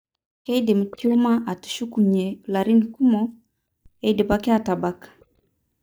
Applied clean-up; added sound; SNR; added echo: neural mask model DeepFilterNet 3.